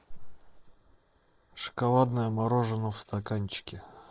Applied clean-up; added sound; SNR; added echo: neural mask model Resemble Enhance denoiser.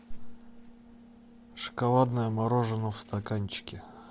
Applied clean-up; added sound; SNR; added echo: none; none; none; none.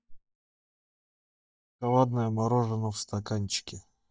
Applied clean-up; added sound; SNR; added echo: neural mask model DeepFilterNet 3.